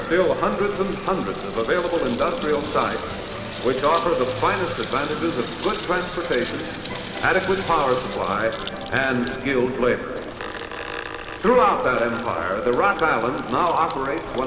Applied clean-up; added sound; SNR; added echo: none; Sink (filling or washing) / Water tap, faucet; 12 dB; reverberation time 2.2 s.